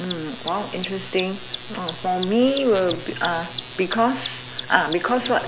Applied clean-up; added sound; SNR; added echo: none; Mechanisms; 13 dB; none.